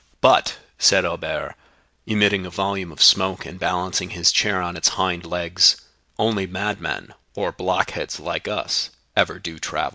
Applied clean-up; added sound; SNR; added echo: none; none; none; none.